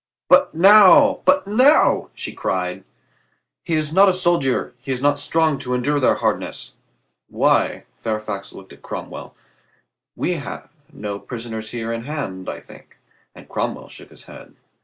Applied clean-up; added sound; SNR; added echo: none; none; none; none.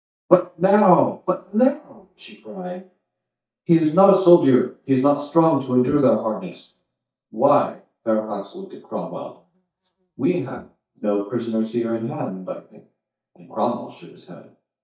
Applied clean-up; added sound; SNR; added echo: neural mask model DeepFilterNet 3.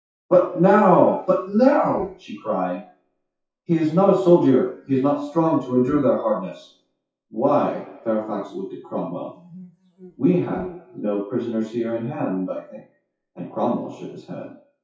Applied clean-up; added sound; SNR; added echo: classical method WPE with log-MMSE.